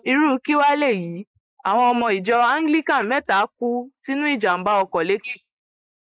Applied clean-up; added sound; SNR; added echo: neural mask model Resemble Enhance denoiser.